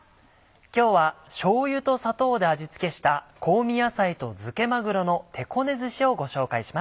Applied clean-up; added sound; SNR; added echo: none; none; none; none.